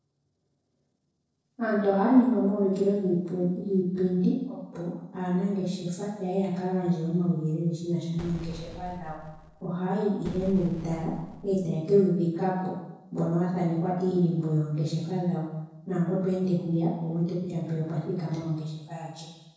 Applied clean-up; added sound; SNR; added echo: neural separator model SepFormer DNS4.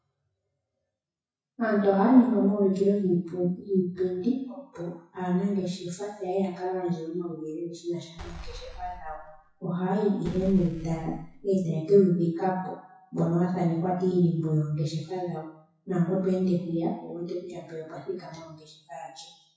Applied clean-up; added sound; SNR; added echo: classical method WPE with log-MMSE.